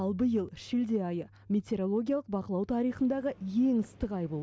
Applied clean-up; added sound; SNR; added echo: none; none; none; none.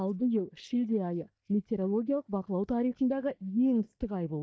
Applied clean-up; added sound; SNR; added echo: neural mask model DeepFilterNet 3.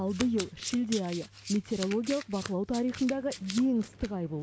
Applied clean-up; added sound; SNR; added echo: none; Domestic sounds, home sounds; 12 dB; none.